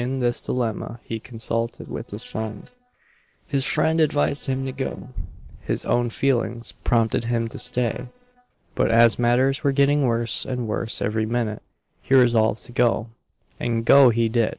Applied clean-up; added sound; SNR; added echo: neural separator model SepFormer DNS4.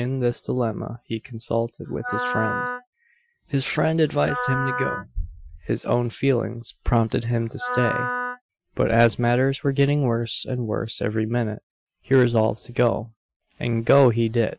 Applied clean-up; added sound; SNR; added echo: classical method Wiener filter.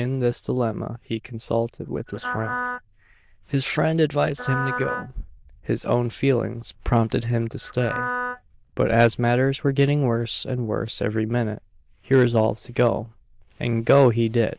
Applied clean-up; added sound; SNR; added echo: neural diffusion model UNIVERSE++.